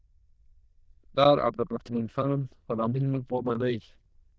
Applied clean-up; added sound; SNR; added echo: neural diffusion model UNIVERSE++.